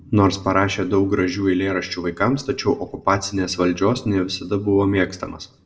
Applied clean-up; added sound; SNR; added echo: none; none; none; reverberation time 0.3 s.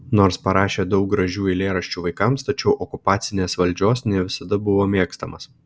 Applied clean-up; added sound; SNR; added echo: none; none; none; none.